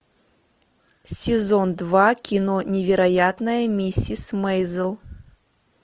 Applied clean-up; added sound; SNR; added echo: none; none; none; none.